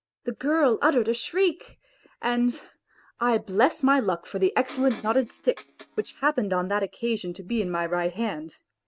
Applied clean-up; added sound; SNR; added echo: neural mask model RNNoise.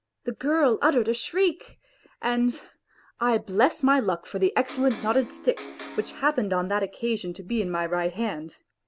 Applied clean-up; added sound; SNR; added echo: none; Electric guitar; 15 dB; none.